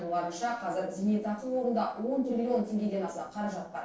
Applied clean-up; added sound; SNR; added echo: neural separator model SepFormer DNS4.